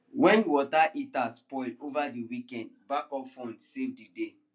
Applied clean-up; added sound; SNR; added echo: none; none; none; none.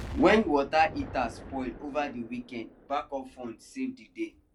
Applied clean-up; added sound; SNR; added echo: none; Explosion; 15 dB; none.